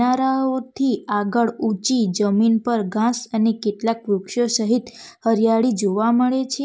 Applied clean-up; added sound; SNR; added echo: none; none; none; none.